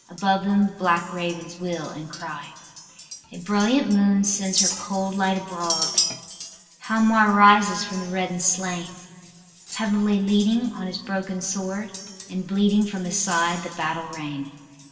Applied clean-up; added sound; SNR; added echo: none; Chink, clink; 11 dB; reverberation time 2.1 s.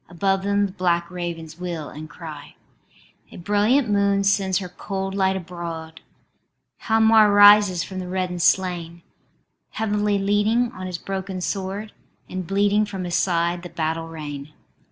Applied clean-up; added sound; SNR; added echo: none; none; none; none.